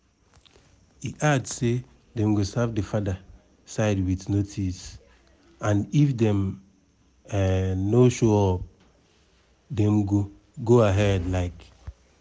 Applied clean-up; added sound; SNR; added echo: none; none; none; none.